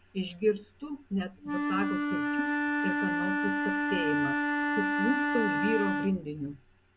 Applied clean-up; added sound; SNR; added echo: none; Wind instrument, woodwind instrument; -3 dB; none.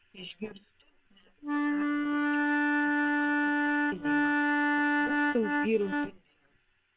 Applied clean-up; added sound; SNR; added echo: neural separator model SepFormer WHAM!.